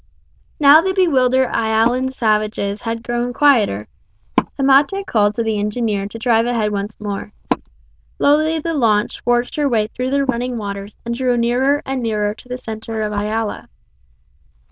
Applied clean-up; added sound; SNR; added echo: neural diffusion model UNIVERSE++.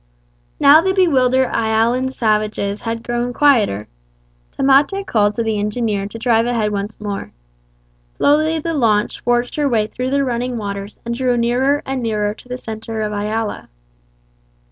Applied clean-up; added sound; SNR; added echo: none; none; none; none.